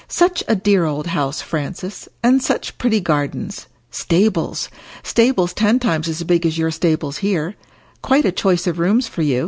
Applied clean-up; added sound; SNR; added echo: none; none; none; none.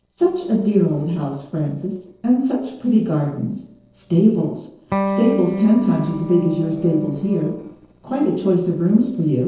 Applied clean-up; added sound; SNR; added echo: neural separator model SepFormer DNS4.